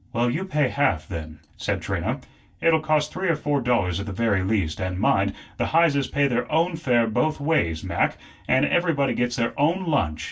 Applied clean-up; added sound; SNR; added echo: none; none; none; reverberation time 0.2 s.